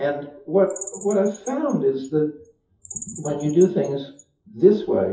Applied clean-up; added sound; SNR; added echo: classical method WPE with log-MMSE.